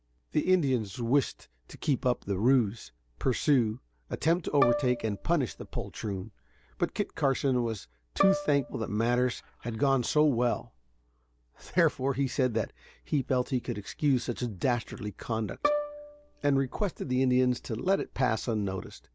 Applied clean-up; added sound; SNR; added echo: none; Bowed string instrument; 8 dB; none.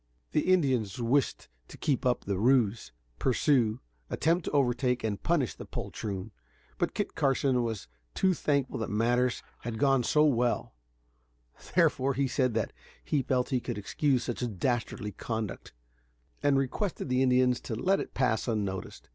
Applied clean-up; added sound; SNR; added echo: none; none; none; none.